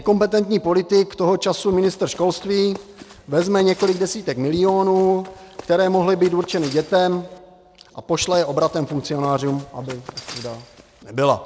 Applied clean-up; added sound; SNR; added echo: none; Run; 19 dB; none.